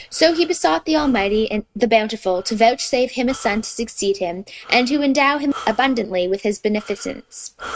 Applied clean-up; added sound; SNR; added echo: neural mask model RNNoise.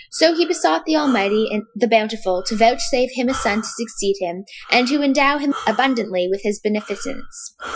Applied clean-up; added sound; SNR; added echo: classical method Wiener filter.